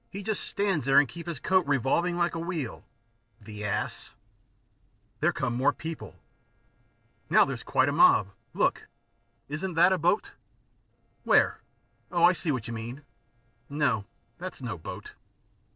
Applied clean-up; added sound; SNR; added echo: neural separator model SepFormer DNS4.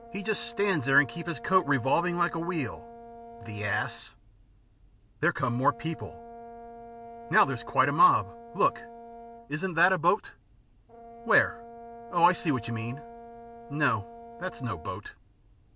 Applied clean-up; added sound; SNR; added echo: none; Brass instrument; 16 dB; none.